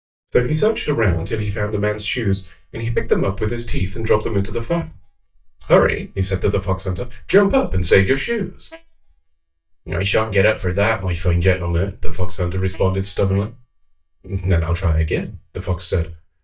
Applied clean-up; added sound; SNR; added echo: neural mask model DeepFilterNet 3.